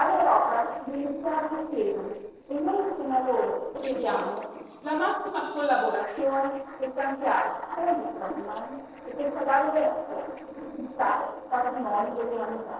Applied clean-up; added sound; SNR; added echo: neural separator model SepFormer DNS4.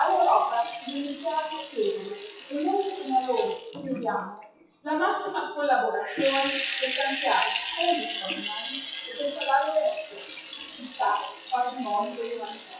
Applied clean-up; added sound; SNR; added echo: classical method WPE with log-MMSE.